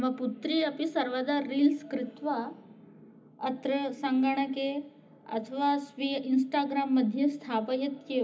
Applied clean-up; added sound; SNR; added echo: none; none; none; reverberation time 0.4 s.